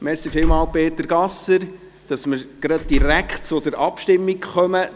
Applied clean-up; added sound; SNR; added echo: none; Slam; 3 dB; none.